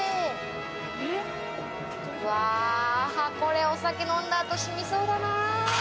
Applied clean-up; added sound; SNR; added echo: none; Trumpet; 12 dB; none.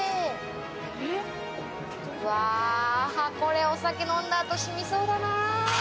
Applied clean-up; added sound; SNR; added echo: none; none; none; none.